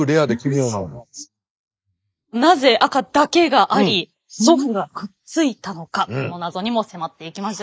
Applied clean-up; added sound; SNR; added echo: neural mask model Resemble Enhance denoiser.